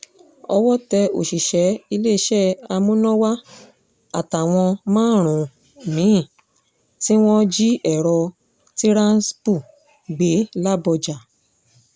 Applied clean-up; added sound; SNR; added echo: none; none; none; none.